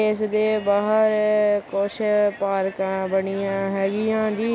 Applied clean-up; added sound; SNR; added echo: none; none; none; none.